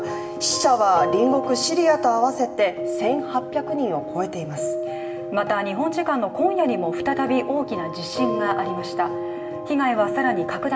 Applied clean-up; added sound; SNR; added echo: none; none; none; reverberation time 1.0 s.